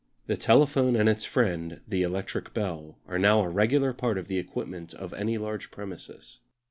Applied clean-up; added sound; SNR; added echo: none; none; none; none.